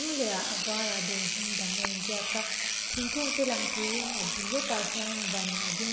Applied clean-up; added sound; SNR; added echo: none; Engine / Domestic sounds, home sounds; -3 dB; reverberation time 2.9 s.